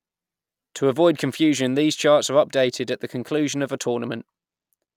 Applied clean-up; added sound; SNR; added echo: none; none; none; none.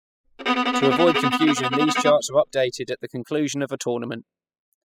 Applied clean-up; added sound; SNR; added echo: classical method spectral subtraction.